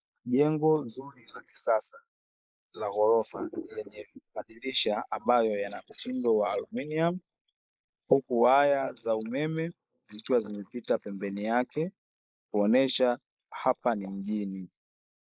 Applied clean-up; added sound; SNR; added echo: neural mask model Resemble Enhance denoiser.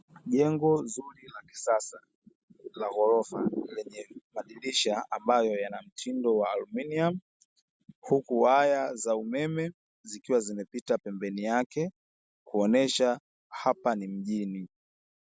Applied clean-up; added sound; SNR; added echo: none; none; none; none.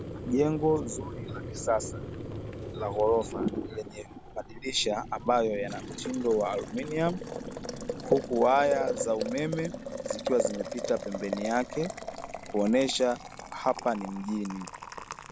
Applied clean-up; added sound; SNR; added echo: none; Boiling; 7 dB; none.